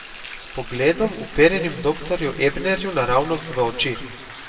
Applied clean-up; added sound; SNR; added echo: none; Bathtub (filling or washing); 15 dB; reverberation time 0.9 s.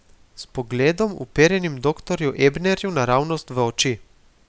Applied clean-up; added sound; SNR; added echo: none; none; none; none.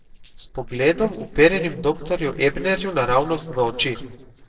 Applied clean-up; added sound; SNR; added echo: neural separator model SepFormer DNS4.